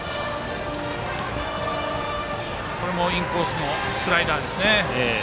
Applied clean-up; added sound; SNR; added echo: none; Writing; 19 dB; none.